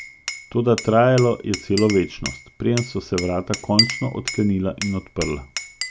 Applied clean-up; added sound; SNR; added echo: none; Glass; 9 dB; none.